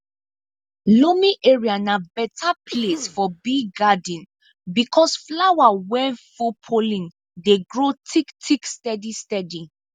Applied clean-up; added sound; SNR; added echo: none; Cough; 19 dB; none.